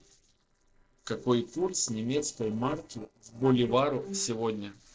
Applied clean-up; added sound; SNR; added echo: neural separator model SepFormer DNS4.